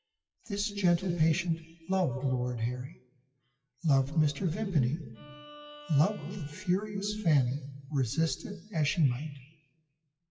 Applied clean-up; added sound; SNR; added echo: classical method WPE with log-MMSE.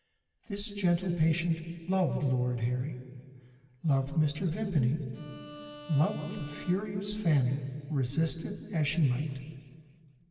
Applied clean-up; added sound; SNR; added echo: none; Bowed string instrument; 18 dB; reverberation time 2.4 s.